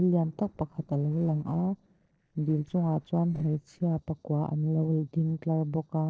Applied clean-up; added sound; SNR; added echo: neural separator model SepFormer DNS4.